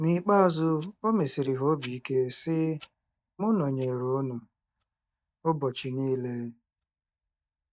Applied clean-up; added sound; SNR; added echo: neural mask model DeepFilterNet 3.